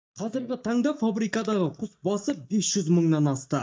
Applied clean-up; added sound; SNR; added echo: neural mask model DeepFilterNet 3.